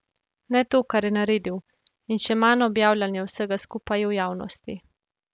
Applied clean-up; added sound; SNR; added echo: none; none; none; none.